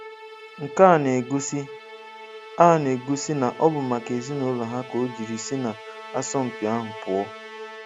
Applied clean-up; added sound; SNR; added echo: none; Musical instrument; 15 dB; none.